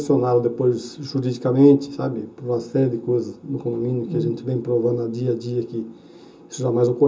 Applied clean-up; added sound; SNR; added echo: none; none; none; reverberation time 0.2 s.